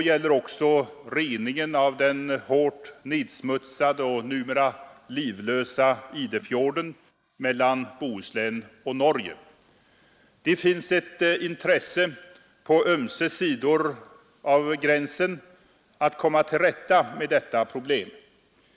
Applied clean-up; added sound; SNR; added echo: neural mask model Resemble Enhance denoiser.